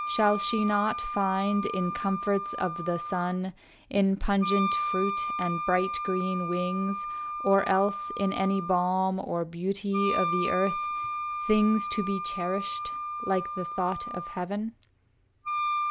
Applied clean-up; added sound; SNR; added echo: none; Wind instrument, woodwind instrument; 4 dB; none.